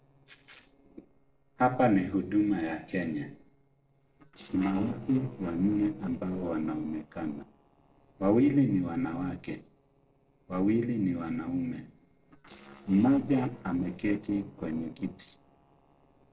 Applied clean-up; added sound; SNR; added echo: neural separator model SepFormer DNS4.